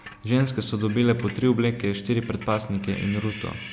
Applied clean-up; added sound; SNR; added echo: none; Screech; 18 dB; none.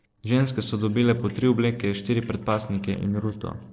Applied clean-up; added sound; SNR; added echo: neural separator model SepFormer DNS4.